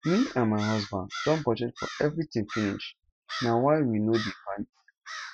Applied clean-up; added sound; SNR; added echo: classical method Wiener filter.